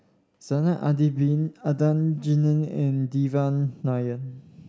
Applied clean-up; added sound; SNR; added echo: none; none; none; none.